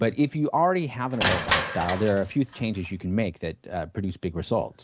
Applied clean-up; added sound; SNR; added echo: none; Crushing; 5 dB; none.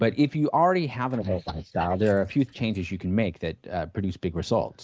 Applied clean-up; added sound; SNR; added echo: neural mask model Resemble Enhance denoiser.